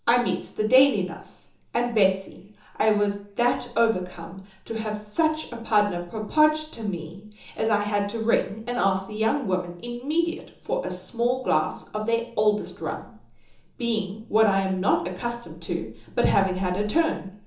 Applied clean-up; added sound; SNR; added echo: none; none; none; reverberation time 1.2 s.